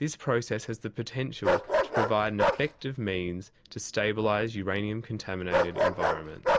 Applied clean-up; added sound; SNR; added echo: none; Bark; 0 dB; none.